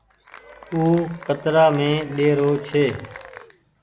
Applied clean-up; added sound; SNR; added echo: none; Applause / Cheering; 19 dB; none.